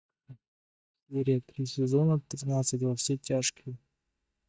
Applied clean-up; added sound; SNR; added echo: neural mask model DeepFilterNet 3.